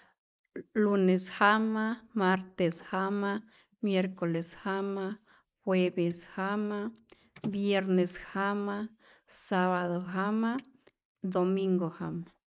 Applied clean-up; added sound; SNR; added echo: neural mask model Resemble Enhance denoiser.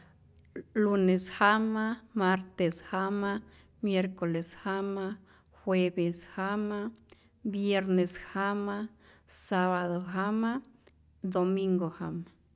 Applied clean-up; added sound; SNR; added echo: none; none; none; none.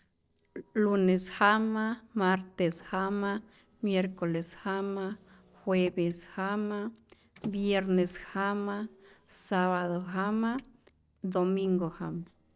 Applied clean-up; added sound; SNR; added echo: neural separator model SepFormer DNS4.